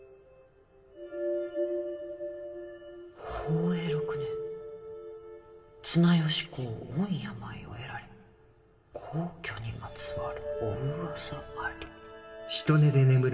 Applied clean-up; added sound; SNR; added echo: none; none; none; reverberation time 1.8 s.